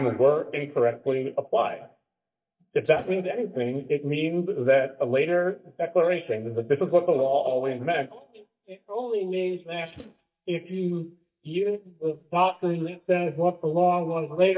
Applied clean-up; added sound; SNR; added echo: neural mask model DeepFilterNet 3.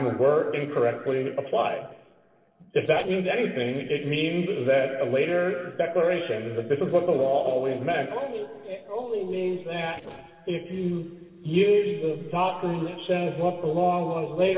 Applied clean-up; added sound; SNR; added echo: neural separator model SepFormer DNS4.